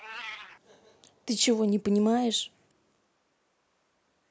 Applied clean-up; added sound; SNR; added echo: neural mask model Resemble Enhance denoiser.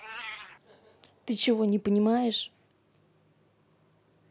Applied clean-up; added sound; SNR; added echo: none; Meow; 20 dB; none.